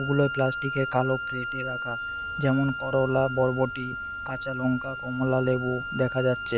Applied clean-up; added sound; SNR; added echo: none; Wind instrument, woodwind instrument; 7 dB; none.